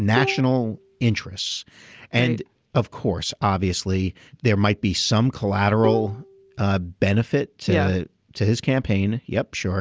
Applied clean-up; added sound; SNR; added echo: none; Bowed string instrument; 9 dB; none.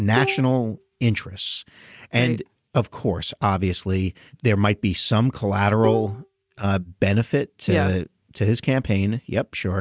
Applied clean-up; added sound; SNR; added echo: neural mask model RNNoise.